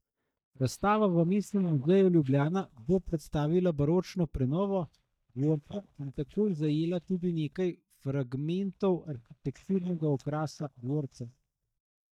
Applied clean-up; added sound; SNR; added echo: neural mask model DeepFilterNet 3.